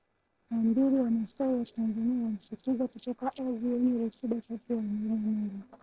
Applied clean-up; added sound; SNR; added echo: neural separator model SepFormer DNS4.